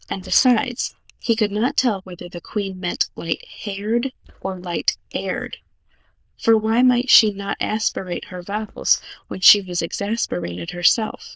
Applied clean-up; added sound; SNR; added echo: neural diffusion model UNIVERSE++.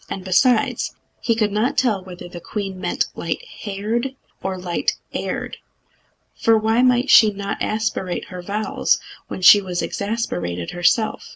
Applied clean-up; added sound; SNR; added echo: none; none; none; none.